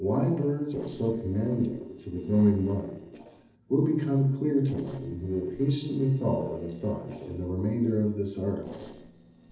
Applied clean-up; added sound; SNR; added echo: neural separator model SepFormer DNS4.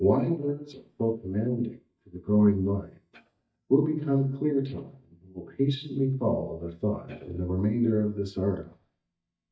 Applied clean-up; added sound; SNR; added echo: neural mask model DeepFilterNet 3.